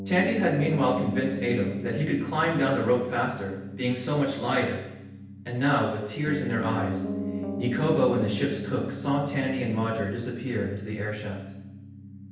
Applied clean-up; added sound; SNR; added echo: none; Piano; 7 dB; reverberation time 0.9 s.